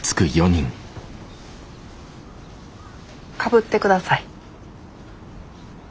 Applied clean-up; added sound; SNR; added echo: none; none; none; none.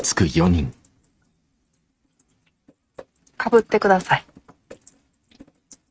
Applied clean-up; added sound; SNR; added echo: neural mask model RNNoise.